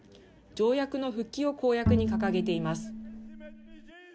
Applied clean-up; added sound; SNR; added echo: none; Bowed string instrument; -1 dB; none.